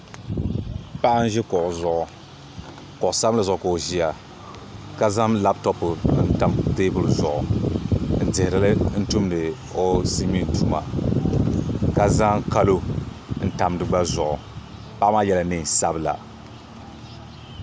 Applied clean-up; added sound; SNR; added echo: none; none; none; none.